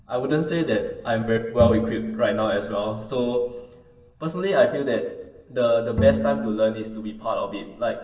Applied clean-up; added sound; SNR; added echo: none; Bowed string instrument; 6 dB; reverberation time 0.9 s.